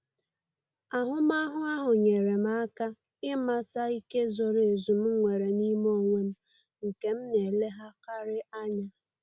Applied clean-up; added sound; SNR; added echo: none; none; none; none.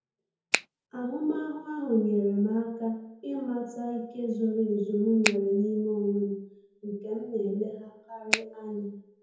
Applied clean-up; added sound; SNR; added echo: none; Finger snapping; 0 dB; reverberation time 0.9 s.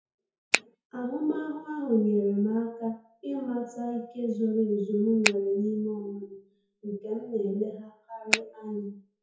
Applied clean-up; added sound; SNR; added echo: classical method WPE with log-MMSE.